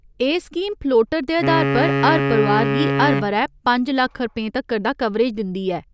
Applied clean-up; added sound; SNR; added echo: none; Wind instrument, woodwind instrument; 1 dB; none.